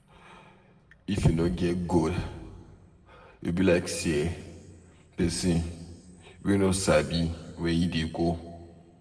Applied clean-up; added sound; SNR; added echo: none; none; none; reverberation time 1.4 s.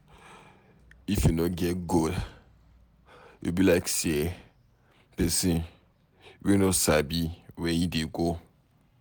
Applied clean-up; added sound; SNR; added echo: none; none; none; none.